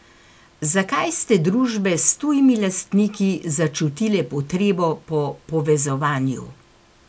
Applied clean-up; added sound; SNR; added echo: none; none; none; none.